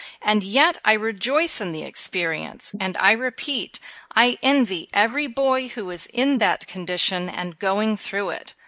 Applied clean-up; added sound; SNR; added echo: neural mask model Resemble Enhance denoiser.